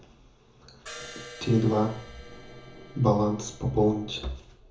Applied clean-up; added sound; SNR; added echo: none; Crash cymbal; 17 dB; reverberation time 0.6 s.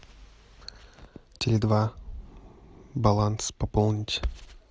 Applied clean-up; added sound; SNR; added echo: none; none; none; none.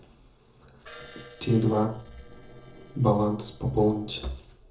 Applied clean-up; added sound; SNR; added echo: neural separator model SepFormer DNS4.